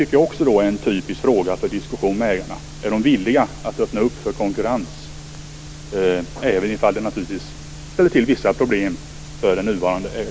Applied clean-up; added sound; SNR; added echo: none; none; none; none.